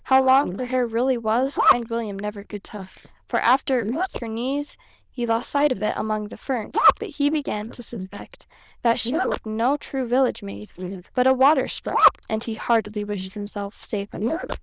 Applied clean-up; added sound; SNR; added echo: neural diffusion model UNIVERSE++.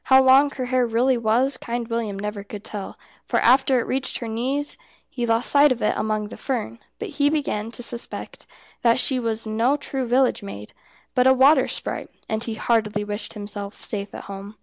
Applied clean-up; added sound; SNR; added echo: none; none; none; none.